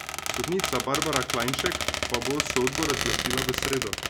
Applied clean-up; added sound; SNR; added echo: none; Squeak; -1 dB; none.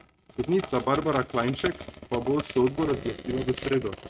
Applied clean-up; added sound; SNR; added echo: neural mask model RNNoise.